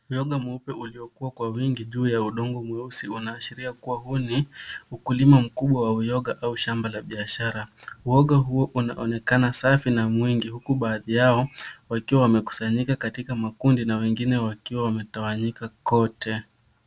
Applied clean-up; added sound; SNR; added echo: none; none; none; none.